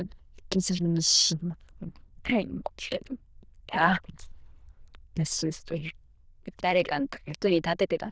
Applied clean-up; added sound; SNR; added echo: neural diffusion model UNIVERSE++.